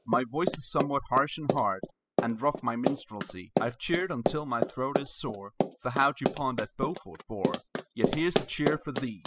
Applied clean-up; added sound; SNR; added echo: classical method spectral subtraction.